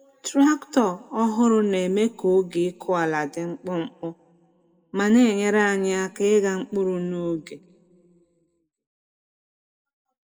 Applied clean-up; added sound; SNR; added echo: none; none; none; reverberation time 0.2 s.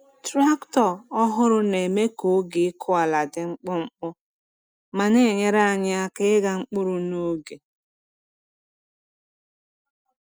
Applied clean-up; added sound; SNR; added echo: none; none; none; none.